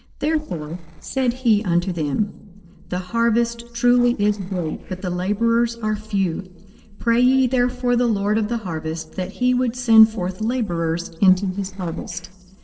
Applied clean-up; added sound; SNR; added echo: neural separator model SepFormer DNS4.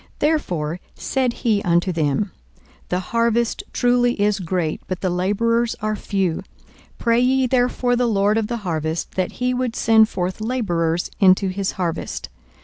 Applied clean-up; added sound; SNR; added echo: none; none; none; none.